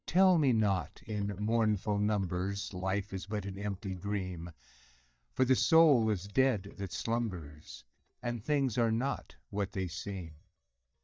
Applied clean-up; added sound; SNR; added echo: neural mask model DeepFilterNet 3.